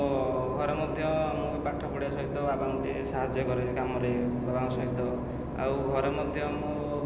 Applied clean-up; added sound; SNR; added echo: none; Engine / Boat, Water vehicle; 5 dB; none.